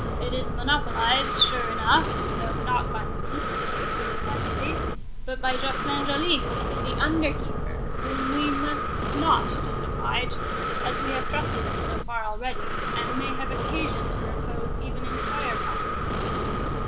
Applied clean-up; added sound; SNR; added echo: none; Breathing; -3 dB; none.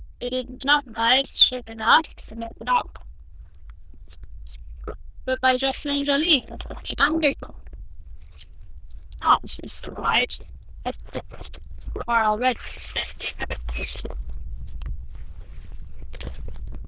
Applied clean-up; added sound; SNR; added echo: neural diffusion model UNIVERSE++.